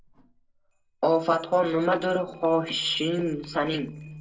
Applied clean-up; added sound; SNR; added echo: neural separator model SepFormer DNS4.